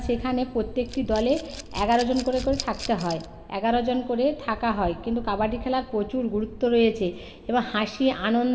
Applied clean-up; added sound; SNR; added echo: none; Rattle / Glass; 16 dB; reverberation time 2.9 s.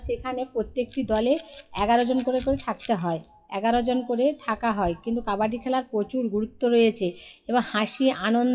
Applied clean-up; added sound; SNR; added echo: classical method WPE with log-MMSE.